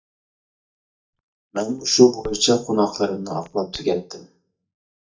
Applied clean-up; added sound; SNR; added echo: neural mask model DeepFilterNet 3.